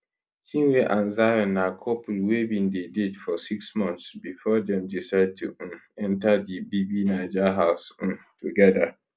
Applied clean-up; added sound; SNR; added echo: none; none; none; none.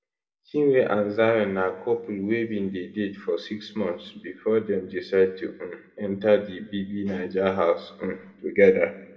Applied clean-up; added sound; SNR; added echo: none; none; none; reverberation time 0.9 s.